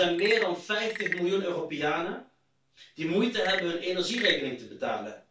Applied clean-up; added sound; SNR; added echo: none; Wood / Percussion / Frog; 10 dB; reverberation time 0.2 s.